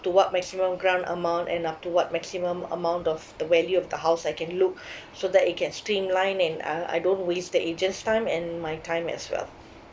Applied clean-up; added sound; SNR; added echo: none; none; none; none.